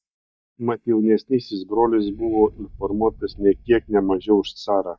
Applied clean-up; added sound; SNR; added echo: neural mask model DeepFilterNet 3.